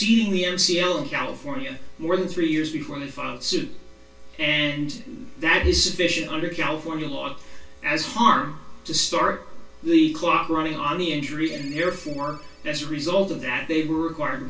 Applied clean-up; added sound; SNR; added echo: none; Ringtone; 19 dB; reverberation time 0.2 s.